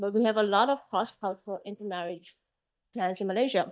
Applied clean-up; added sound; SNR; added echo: neural mask model DeepFilterNet 3.